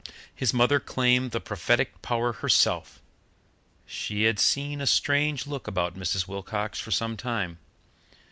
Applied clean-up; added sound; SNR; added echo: none; none; none; none.